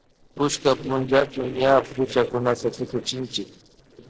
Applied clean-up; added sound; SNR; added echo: neural separator model SepFormer DNS4.